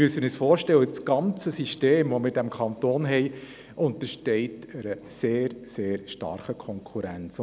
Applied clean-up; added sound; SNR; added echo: none; none; none; none.